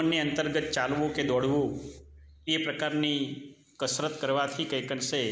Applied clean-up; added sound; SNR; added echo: none; none; none; none.